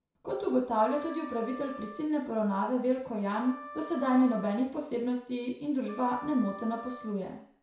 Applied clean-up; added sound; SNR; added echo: none; Wind instrument, woodwind instrument; 16 dB; reverberation time 0.6 s.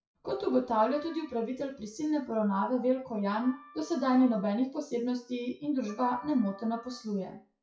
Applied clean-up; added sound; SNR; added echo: classical method WPE with log-MMSE.